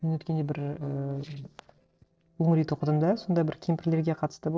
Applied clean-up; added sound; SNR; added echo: neural separator model SepFormer DNS4.